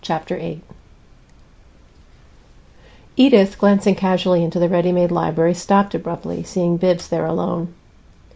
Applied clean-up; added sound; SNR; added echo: none; none; none; none.